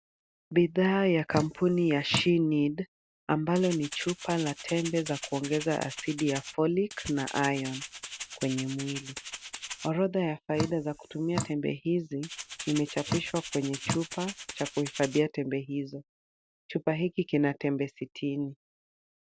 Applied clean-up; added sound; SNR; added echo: none; Rattle (instrument) + Drip; 9 dB; none.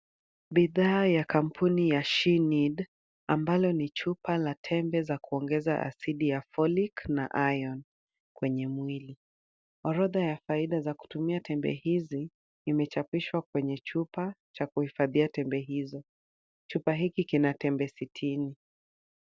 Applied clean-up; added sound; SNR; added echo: none; none; none; none.